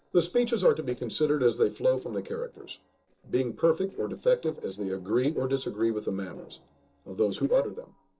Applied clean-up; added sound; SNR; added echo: neural separator model SepFormer DNS4.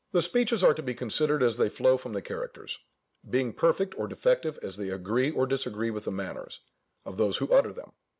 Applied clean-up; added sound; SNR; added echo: none; none; none; none.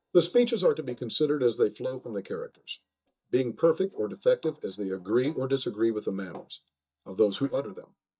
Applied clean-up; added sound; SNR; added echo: neural mask model DeepFilterNet 3.